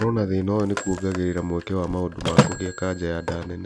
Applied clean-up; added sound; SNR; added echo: none; Telephone; 3 dB; none.